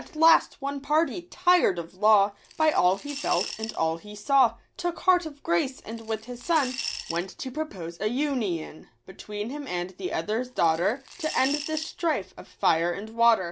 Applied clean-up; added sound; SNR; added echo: none; Coin (dropping) / Glass; 12 dB; none.